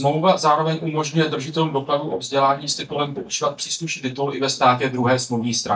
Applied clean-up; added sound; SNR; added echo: neural mask model DeepFilterNet 3.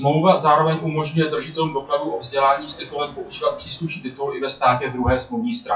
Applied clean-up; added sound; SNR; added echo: classical method WPE with log-MMSE.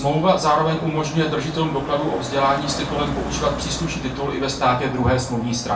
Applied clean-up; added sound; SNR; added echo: none; Car passing by; 11 dB; reverberation time 0.3 s.